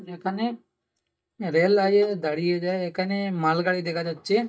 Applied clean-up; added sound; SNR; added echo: neural mask model DeepFilterNet 3.